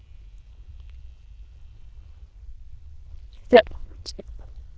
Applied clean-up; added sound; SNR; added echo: neural diffusion model UNIVERSE++.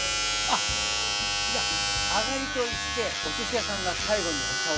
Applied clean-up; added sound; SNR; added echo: none; Domestic sounds, home sounds; -4 dB; none.